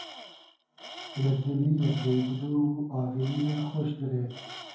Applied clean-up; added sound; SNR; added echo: none; Tools; 17 dB; reverberation time 0.9 s.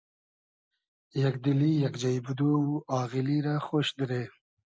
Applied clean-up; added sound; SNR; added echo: none; none; none; none.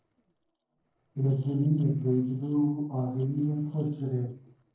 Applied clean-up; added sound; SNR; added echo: neural separator model SepFormer DNS4.